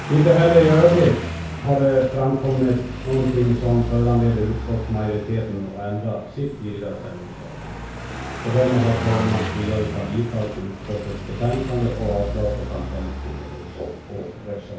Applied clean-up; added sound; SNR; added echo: none; Car passing by; 9 dB; reverberation time 0.6 s.